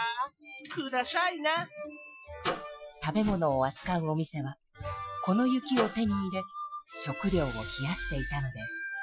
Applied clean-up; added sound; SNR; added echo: classical method Wiener filter.